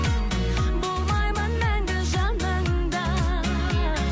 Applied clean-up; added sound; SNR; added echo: none; none; none; none.